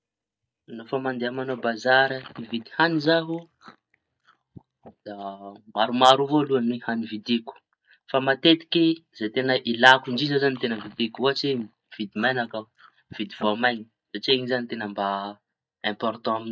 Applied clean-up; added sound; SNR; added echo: neural mask model DeepFilterNet 3.